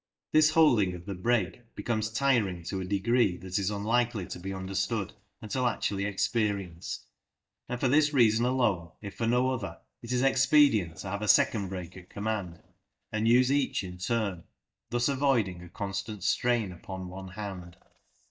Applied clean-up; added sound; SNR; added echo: neural mask model DeepFilterNet 3.